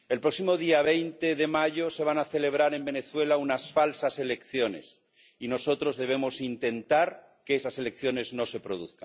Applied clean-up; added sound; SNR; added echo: none; none; none; none.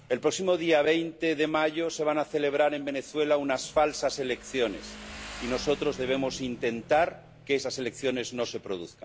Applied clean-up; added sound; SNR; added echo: none; Motorcycle; 19 dB; none.